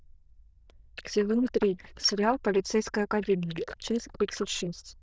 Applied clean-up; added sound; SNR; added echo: neural diffusion model UNIVERSE++.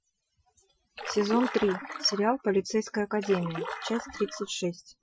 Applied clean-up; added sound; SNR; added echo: classical method Wiener filter.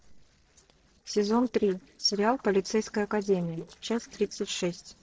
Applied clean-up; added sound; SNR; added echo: neural separator model SepFormer DNS4.